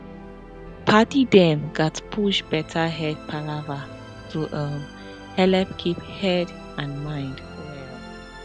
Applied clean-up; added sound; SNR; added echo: none; Musical instrument; 15 dB; none.